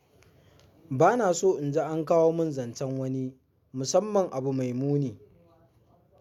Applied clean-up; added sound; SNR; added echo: none; none; none; none.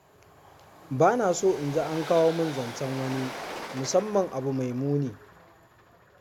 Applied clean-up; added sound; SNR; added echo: none; Train; 13 dB; none.